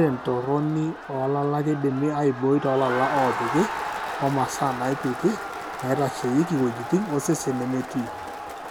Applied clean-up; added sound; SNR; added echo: none; Crowd; 8 dB; none.